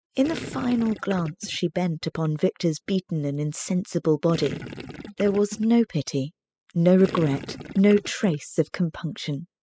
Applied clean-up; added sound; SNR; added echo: classical method spectral subtraction.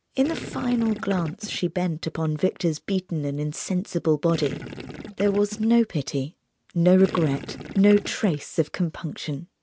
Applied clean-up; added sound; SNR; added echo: none; Gurgling; 12 dB; none.